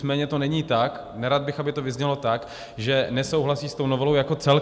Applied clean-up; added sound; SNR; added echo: none; none; none; none.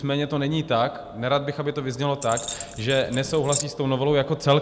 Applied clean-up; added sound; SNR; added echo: none; Keys jangling; 8 dB; none.